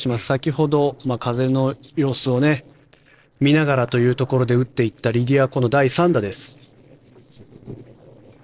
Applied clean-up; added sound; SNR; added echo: neural separator model SepFormer DNS4.